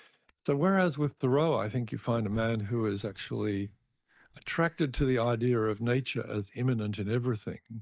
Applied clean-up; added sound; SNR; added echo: neural mask model DeepFilterNet 3.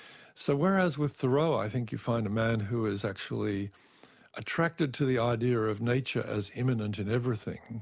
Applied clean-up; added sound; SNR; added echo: none; none; none; none.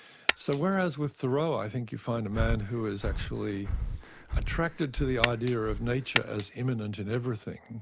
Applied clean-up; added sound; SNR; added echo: none; Glass + Breathing; 2 dB; none.